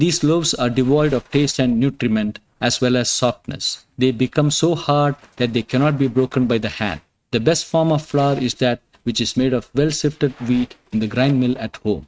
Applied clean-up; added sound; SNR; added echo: neural mask model RNNoise.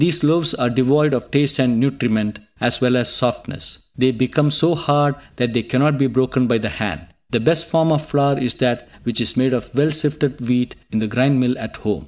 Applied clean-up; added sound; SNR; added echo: none; none; none; none.